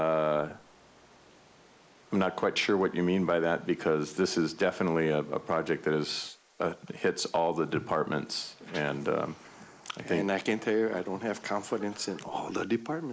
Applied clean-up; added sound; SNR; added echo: neural mask model Resemble Enhance denoiser.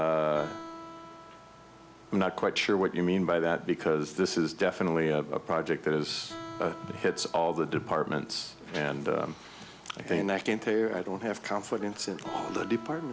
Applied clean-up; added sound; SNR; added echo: none; Guitar + Cough; 19 dB; none.